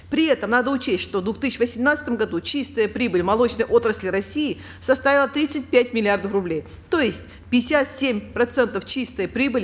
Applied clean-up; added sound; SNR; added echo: none; none; none; none.